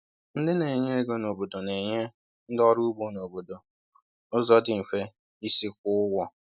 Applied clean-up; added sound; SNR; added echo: none; none; none; none.